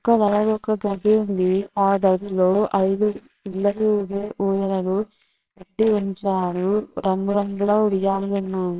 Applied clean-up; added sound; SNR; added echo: neural separator model SepFormer WHAMR!.